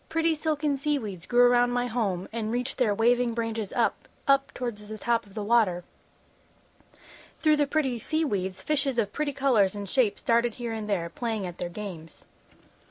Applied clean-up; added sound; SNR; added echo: none; none; none; none.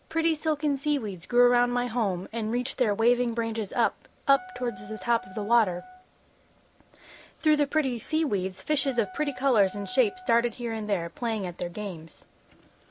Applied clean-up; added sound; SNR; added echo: none; Wind instrument, woodwind instrument; 18 dB; none.